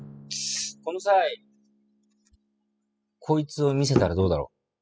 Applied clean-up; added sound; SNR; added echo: classical method spectral subtraction.